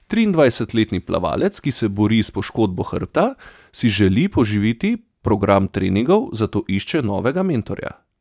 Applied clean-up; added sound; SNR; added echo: none; none; none; none.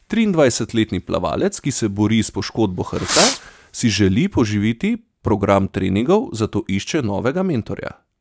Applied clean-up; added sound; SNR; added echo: none; Fireworks; 4 dB; none.